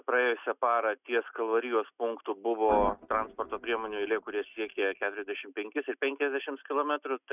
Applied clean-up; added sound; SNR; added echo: neural mask model RNNoise.